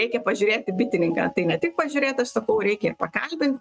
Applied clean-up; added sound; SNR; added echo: neural mask model RNNoise.